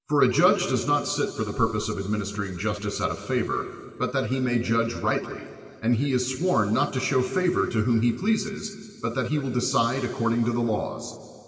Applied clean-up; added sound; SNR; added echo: none; none; none; reverberation time 2.6 s.